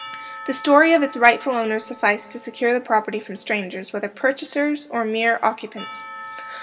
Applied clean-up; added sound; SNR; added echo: none; Church bell / Percussion; 18 dB; reverberation time 0.3 s.